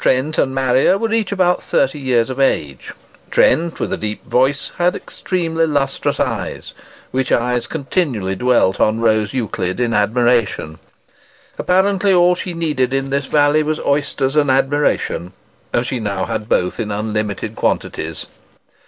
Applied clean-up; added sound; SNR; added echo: none; none; none; none.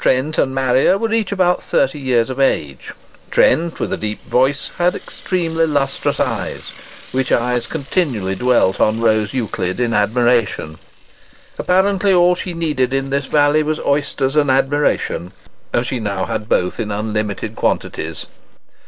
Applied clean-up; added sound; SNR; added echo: none; Mechanisms / Bicycle; 18 dB; none.